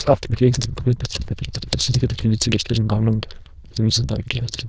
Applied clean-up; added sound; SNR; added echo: neural diffusion model UNIVERSE++.